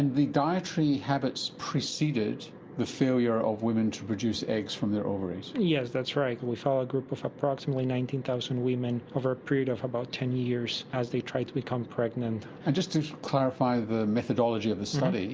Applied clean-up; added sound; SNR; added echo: none; none; none; none.